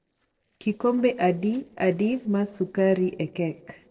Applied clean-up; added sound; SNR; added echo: neural separator model SepFormer DNS4.